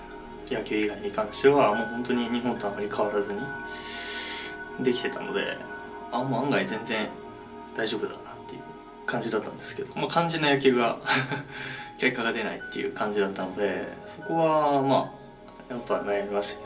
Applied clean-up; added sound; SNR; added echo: none; none; none; reverberation time 0.3 s.